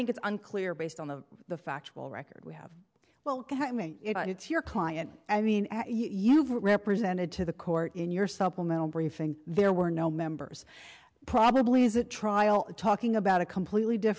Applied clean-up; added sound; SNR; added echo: none; none; none; none.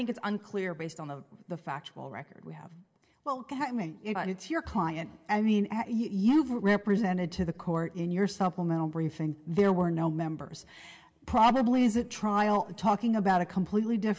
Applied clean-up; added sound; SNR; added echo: none; none; none; reverberation time 0.3 s.